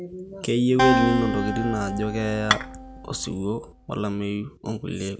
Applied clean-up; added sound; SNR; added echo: none; Dishes, pots, and pans / Chink, clink + Acoustic guitar; 1 dB; none.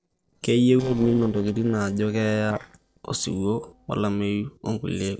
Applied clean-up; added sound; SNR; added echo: neural separator model SepFormer DNS4.